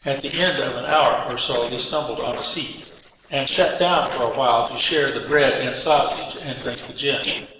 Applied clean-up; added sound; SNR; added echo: neural separator model SepFormer DNS4.